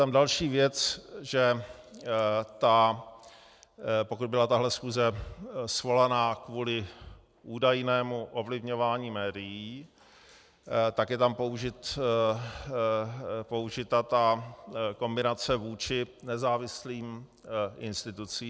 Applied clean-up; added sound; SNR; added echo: none; none; none; none.